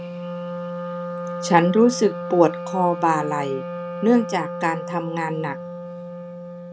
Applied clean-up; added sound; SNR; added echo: none; Wind instrument, woodwind instrument; 8 dB; none.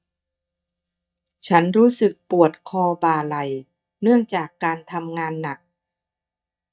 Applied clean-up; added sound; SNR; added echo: neural mask model DeepFilterNet 3.